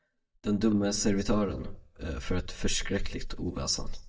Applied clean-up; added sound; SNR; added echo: neural mask model DeepFilterNet 3.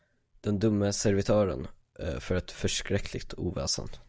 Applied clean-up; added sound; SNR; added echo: none; none; none; none.